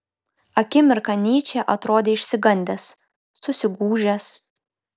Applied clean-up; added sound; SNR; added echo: none; none; none; none.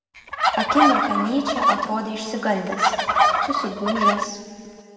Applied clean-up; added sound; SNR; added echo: none; Fowl; -3 dB; reverberation time 2.1 s.